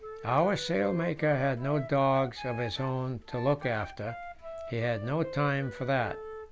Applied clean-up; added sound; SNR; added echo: none; Wind instrument, woodwind instrument; 13 dB; none.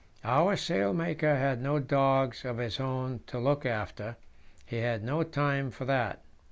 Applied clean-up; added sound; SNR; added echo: none; none; none; none.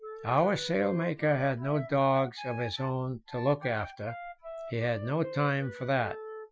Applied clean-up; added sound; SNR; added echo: classical method Wiener filter.